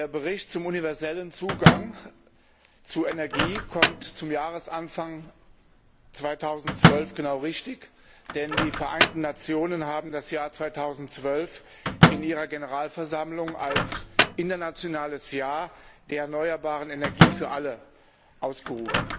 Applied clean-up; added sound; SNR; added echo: none; Microwave oven; -3 dB; none.